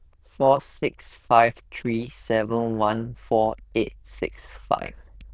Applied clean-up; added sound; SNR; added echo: neural diffusion model UNIVERSE++.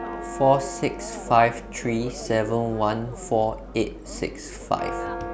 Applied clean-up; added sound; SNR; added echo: none; Church bell; 11 dB; none.